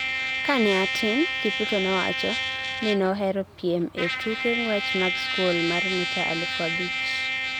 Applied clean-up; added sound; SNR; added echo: none; Trumpet; 1 dB; none.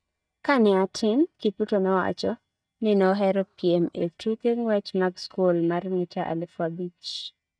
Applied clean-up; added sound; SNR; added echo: neural mask model DeepFilterNet 3.